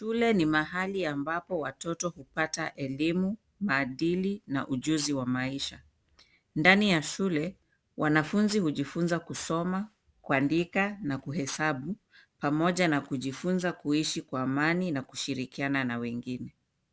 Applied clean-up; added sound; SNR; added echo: none; none; none; none.